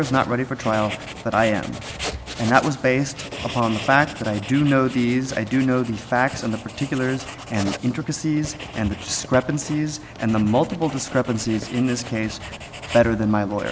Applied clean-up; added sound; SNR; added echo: none; Writing; 13 dB; none.